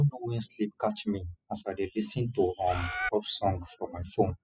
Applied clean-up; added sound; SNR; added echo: classical method spectral subtraction.